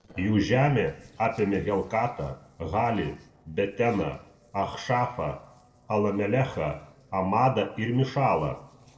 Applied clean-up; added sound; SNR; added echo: neural separator model SepFormer DNS4.